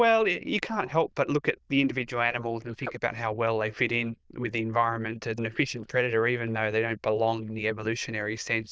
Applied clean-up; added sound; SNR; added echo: neural diffusion model UNIVERSE++.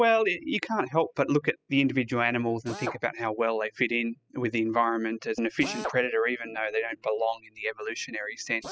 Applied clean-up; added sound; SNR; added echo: classical method spectral subtraction.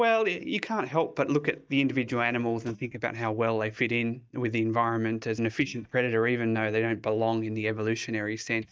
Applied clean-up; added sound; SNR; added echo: neural mask model DeepFilterNet 3.